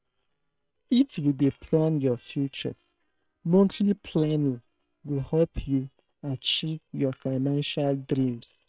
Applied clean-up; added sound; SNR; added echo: neural separator model SepFormer WHAM!.